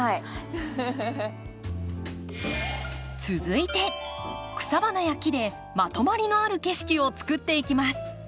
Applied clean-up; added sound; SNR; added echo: none; none; none; none.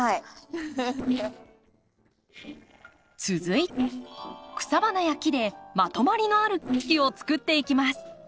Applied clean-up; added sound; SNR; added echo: neural separator model SepFormer DNS4.